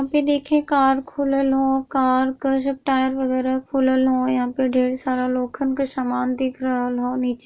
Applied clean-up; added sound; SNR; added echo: none; none; none; none.